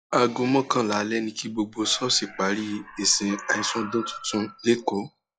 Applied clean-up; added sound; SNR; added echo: classical method log-MMSE.